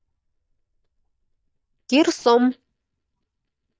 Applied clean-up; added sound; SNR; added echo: neural mask model DeepFilterNet 3.